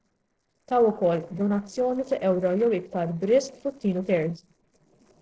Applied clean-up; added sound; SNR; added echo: neural separator model SepFormer DNS4.